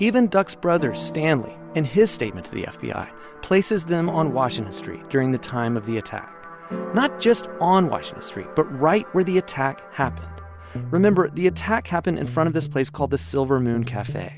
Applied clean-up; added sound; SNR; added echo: none; none; none; none.